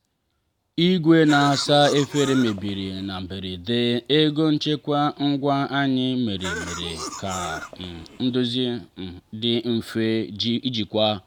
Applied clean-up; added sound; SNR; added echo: none; Cough; 12 dB; none.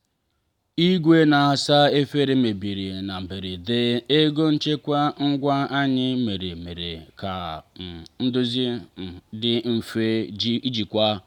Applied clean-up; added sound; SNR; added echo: none; none; none; none.